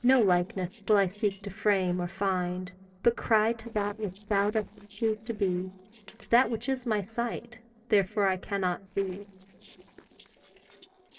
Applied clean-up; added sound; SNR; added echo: neural separator model SepFormer DNS4.